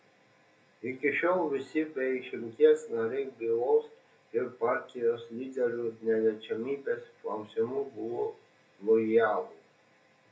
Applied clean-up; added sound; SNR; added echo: none; none; none; reverberation time 0.3 s.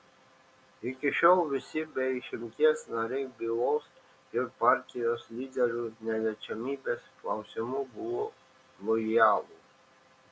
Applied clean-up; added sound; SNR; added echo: none; none; none; none.